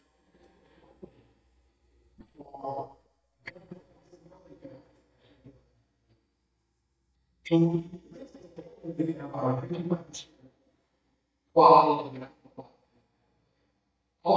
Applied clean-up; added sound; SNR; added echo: neural mask model DeepFilterNet 3.